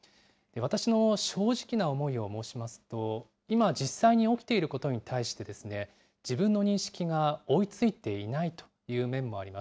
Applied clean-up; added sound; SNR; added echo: none; none; none; none.